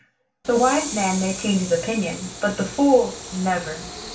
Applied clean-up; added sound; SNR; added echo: none; Train; 11 dB; reverberation time 0.3 s.